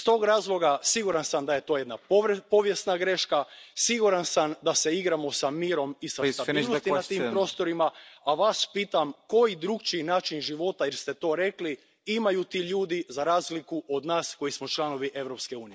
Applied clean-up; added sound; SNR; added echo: none; none; none; none.